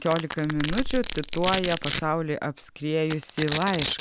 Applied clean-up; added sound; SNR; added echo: none; Domestic sounds, home sounds; 5 dB; none.